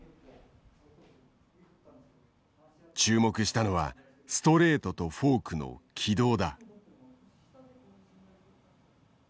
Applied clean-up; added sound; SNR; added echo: none; none; none; none.